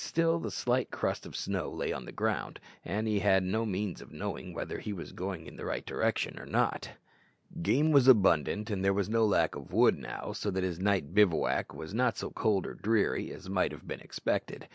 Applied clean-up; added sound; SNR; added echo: none; none; none; none.